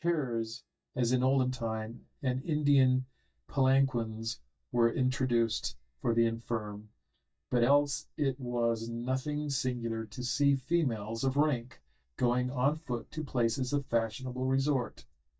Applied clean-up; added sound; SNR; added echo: neural mask model DeepFilterNet 3.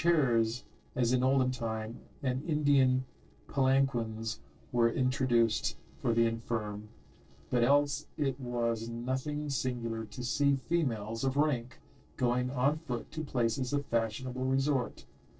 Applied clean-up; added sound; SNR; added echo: neural separator model SepFormer DNS4.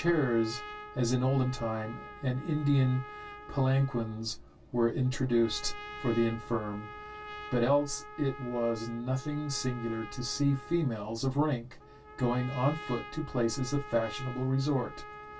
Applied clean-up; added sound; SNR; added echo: none; Trumpet; 15 dB; reverberation time 0.1 s.